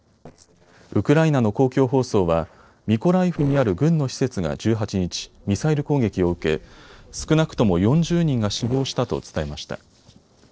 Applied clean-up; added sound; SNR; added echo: neural separator model SepFormer DNS4.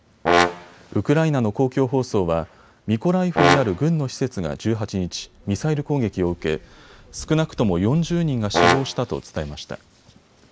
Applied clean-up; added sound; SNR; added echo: none; Brass instrument; 1 dB; none.